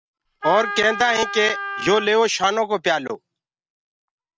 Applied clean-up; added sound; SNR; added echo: none; Wind instrument, woodwind instrument; 7 dB; none.